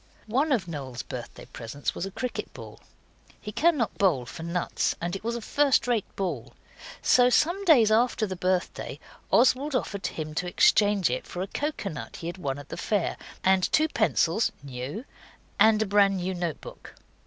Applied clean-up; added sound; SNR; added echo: none; none; none; none.